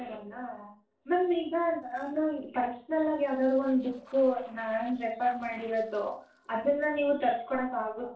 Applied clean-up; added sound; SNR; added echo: neural separator model SepFormer DNS4.